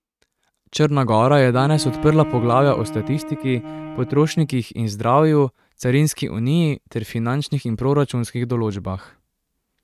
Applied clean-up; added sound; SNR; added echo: neural mask model RNNoise.